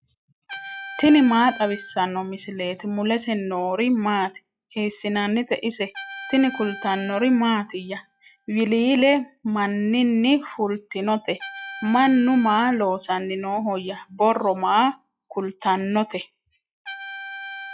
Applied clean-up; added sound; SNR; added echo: classical method log-MMSE.